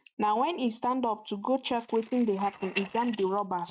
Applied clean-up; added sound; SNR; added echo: neural mask model RNNoise.